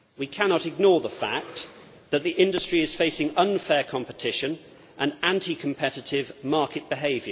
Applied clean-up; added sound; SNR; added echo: none; Fireworks; 18 dB; none.